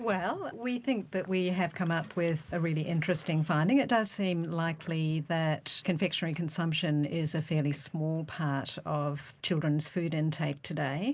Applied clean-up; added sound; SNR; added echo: none; none; none; none.